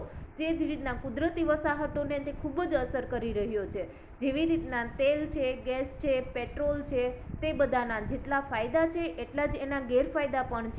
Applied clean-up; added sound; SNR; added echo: none; none; none; none.